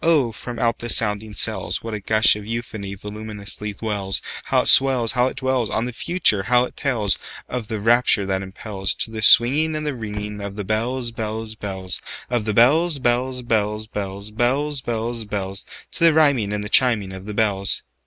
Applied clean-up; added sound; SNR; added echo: neural mask model RNNoise.